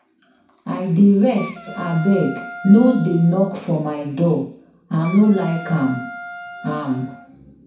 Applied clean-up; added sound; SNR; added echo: none; Wind instrument, woodwind instrument; 17 dB; reverberation time 0.6 s.